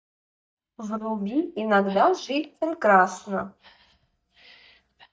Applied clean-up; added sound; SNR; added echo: neural mask model DeepFilterNet 3.